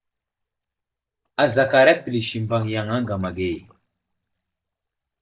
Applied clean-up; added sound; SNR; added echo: neural mask model DeepFilterNet 3.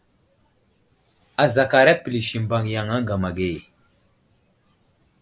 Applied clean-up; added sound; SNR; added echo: none; none; none; none.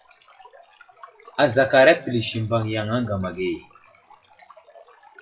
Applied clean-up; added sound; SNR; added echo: classical method WPE with log-MMSE.